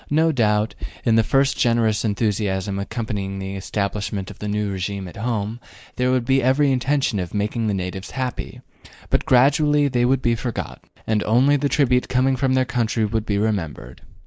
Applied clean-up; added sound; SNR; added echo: neural mask model Resemble Enhance denoiser.